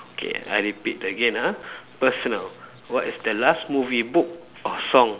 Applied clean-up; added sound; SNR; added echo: none; none; none; none.